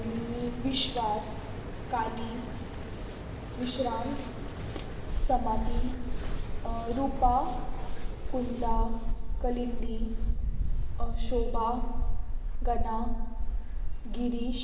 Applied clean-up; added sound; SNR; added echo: none; Mechanical fan; -5 dB; reverberation time 1.3 s.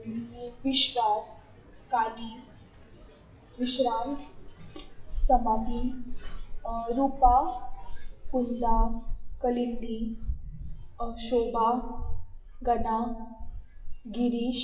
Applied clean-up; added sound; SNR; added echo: classical method WPE with log-MMSE.